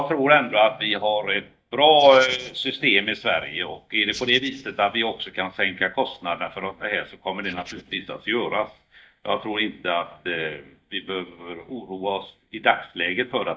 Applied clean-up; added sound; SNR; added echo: neural mask model DeepFilterNet 3.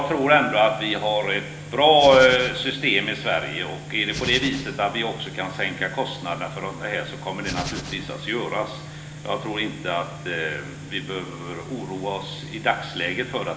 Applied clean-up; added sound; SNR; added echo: none; Hands; 10 dB; reverberation time 1.1 s.